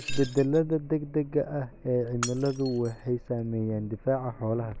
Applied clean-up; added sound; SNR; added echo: none; Shatter; 16 dB; none.